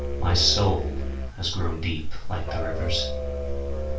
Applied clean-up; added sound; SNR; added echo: none; Musical instrument; 5 dB; reverberation time 0.3 s.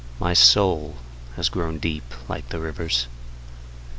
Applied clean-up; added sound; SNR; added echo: none; none; none; none.